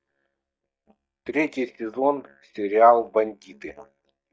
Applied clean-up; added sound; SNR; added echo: neural mask model DeepFilterNet 3.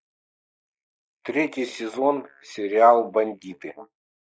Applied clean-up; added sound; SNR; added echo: neural mask model Resemble Enhance denoiser.